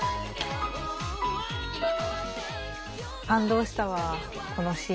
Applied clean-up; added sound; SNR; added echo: none; Piano; 4 dB; none.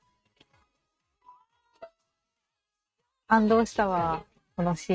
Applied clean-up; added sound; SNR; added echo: neural mask model RNNoise.